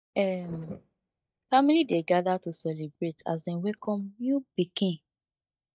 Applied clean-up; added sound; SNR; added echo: neural mask model DeepFilterNet 3.